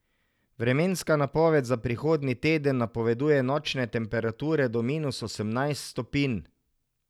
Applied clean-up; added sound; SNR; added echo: none; none; none; none.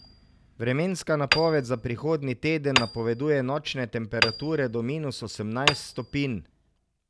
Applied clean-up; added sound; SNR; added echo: none; Hammer; 5 dB; none.